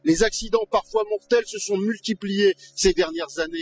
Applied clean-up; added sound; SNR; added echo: classical method spectral subtraction.